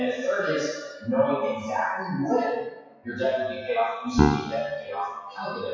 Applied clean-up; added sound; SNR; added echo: classical method WPE with log-MMSE.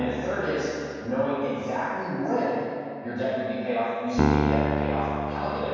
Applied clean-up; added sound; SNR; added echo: none; Piano; 2 dB; reverberation time 2.2 s.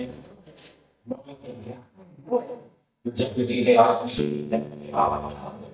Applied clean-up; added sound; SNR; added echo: neural mask model DeepFilterNet 3.